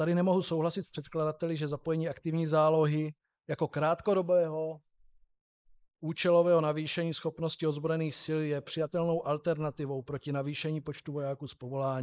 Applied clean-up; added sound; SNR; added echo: neural mask model Resemble Enhance denoiser.